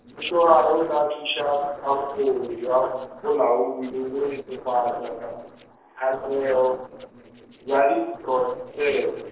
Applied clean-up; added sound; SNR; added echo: neural separator model SepFormer DNS4.